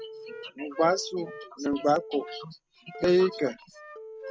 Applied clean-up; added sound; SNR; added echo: none; Telephone + Wind instrument, woodwind instrument; 13 dB; none.